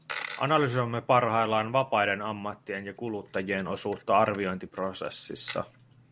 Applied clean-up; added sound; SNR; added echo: none; Coin (dropping); 18 dB; none.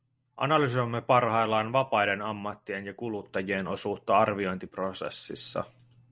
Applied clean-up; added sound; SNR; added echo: none; none; none; none.